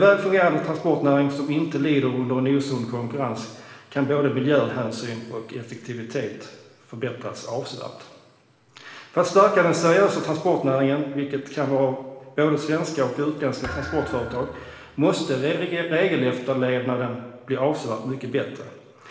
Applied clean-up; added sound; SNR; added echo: none; Thump, thud; 15 dB; reverberation time 1.4 s.